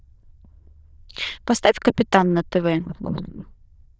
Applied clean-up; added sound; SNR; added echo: neural diffusion model UNIVERSE++.